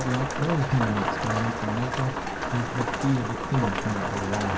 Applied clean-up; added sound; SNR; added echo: none; Rain; 1 dB; reverberation time 0.5 s.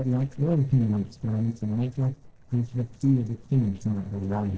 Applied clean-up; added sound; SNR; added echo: neural separator model SepFormer DNS4.